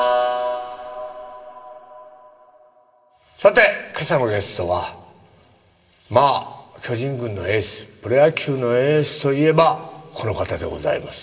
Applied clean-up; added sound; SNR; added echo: none; none; none; reverberation time 1.7 s.